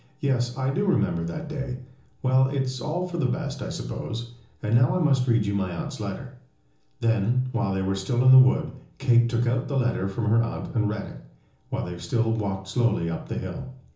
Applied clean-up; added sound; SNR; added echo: none; none; none; reverberation time 0.6 s.